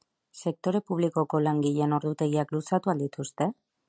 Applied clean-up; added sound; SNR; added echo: none; none; none; none.